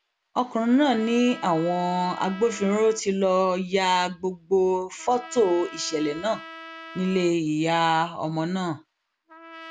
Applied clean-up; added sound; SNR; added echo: none; Trumpet; 19 dB; none.